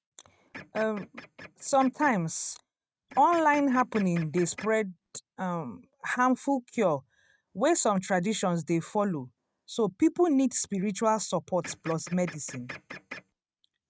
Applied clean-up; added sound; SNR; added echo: neural mask model RNNoise.